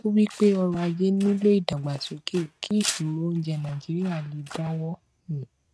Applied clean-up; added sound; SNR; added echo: neural mask model RNNoise.